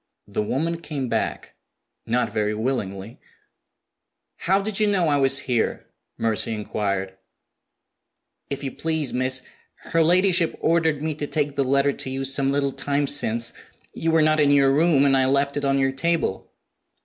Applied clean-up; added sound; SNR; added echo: none; none; none; none.